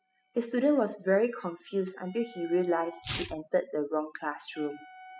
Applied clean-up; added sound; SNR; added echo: classical method spectral subtraction.